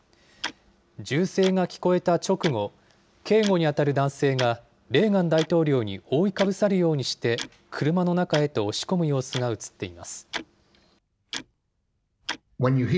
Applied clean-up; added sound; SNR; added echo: none; Tick-tock; 16 dB; none.